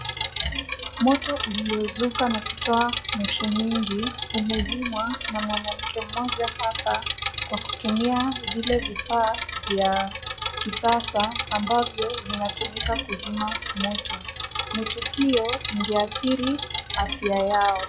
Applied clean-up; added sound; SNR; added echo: classical method log-MMSE.